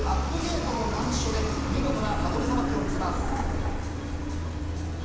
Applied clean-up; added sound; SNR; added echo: none; Truck; -3 dB; reverberation time 1.1 s.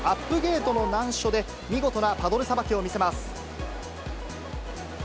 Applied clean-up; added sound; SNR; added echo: none; none; none; none.